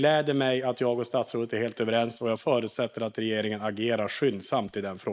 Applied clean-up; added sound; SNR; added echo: neural mask model Resemble Enhance denoiser.